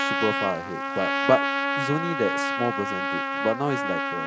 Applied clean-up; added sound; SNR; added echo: none; Trumpet; -1 dB; none.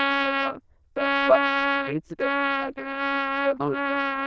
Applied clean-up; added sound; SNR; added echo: neural diffusion model UNIVERSE++.